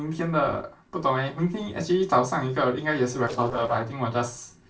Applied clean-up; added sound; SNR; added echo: neural separator model SepFormer DNS4.